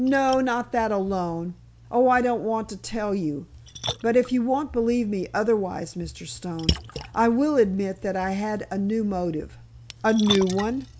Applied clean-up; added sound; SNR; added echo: none; Splash, splatter; 13 dB; none.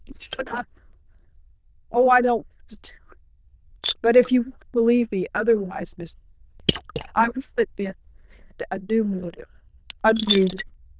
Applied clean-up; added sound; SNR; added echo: neural diffusion model UNIVERSE++.